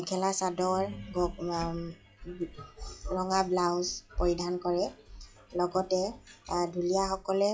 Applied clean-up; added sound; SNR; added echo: classical method log-MMSE.